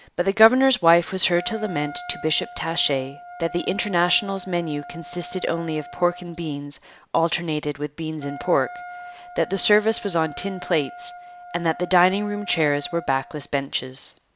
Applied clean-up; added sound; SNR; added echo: none; Wind instrument, woodwind instrument; 17 dB; none.